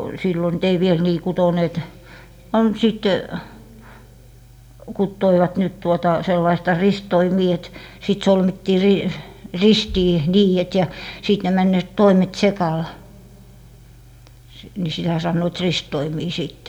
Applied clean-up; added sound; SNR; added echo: none; none; none; reverberation time 1.3 s.